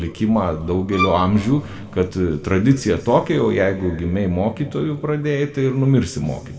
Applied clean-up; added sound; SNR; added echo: none; Bowed string instrument; 6 dB; reverberation time 1.8 s.